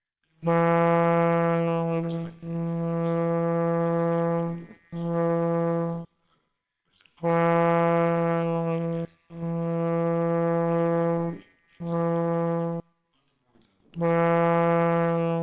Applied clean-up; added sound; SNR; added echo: neural separator model SepFormer WHAMR!.